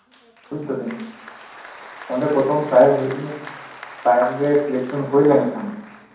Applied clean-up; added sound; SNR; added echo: none; Applause; 19 dB; reverberation time 1.2 s.